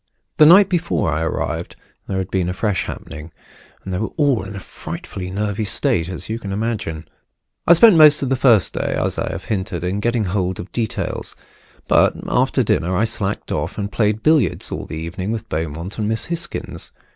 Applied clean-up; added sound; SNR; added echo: none; none; none; none.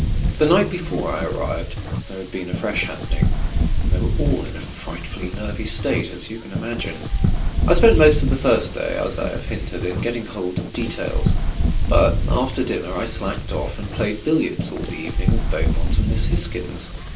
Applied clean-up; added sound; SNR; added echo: none; Wind; -2 dB; reverberation time 0.3 s.